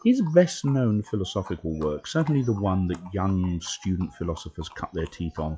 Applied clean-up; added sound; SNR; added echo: classical method log-MMSE.